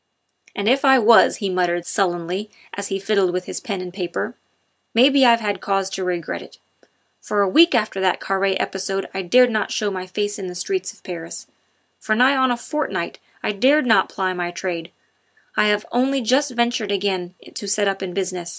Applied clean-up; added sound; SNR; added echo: none; none; none; none.